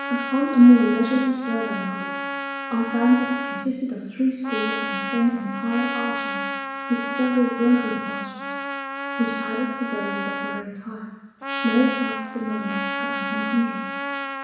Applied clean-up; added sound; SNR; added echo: none; Trumpet; 6 dB; reverberation time 1.1 s.